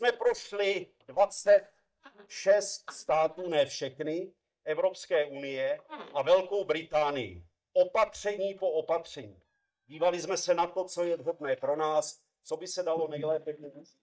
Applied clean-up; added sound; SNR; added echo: neural mask model DeepFilterNet 3.